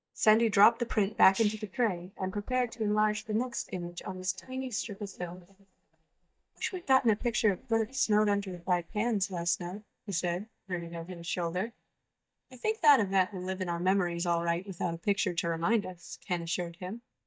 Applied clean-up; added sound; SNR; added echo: neural mask model DeepFilterNet 3.